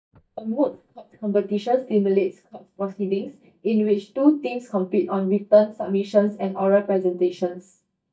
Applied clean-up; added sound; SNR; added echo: neural mask model DeepFilterNet 3.